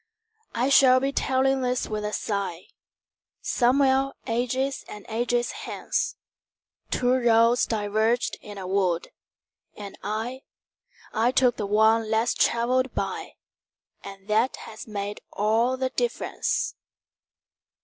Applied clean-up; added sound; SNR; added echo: none; none; none; none.